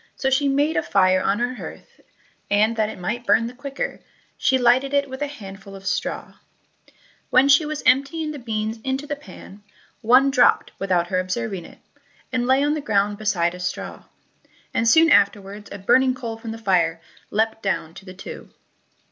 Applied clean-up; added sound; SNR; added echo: none; none; none; none.